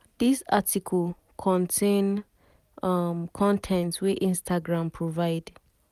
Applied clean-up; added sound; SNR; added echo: none; none; none; none.